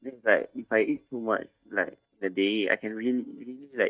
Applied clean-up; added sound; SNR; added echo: neural mask model DeepFilterNet 3.